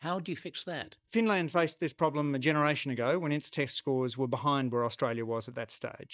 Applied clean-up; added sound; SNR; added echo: neural mask model DeepFilterNet 3.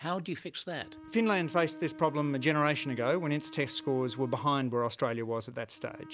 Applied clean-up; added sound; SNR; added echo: none; Bowed string instrument; 17 dB; none.